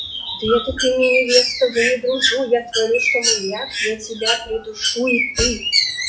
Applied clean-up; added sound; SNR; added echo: classical method WPE with log-MMSE.